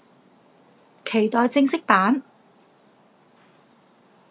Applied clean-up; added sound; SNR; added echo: none; none; none; none.